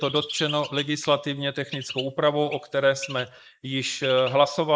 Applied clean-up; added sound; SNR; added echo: neural mask model Resemble Enhance denoiser.